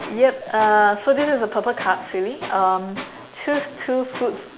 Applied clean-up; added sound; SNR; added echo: none; Tools; 17 dB; none.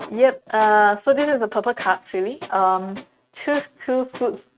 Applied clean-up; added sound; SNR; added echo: neural mask model RNNoise.